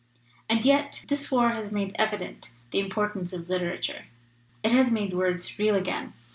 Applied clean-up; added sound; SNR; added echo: none; none; none; none.